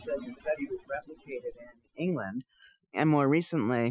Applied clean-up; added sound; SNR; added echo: classical method Wiener filter.